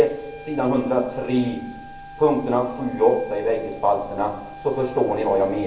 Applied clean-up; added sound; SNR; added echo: none; Wind instrument, woodwind instrument; 17 dB; reverberation time 0.7 s.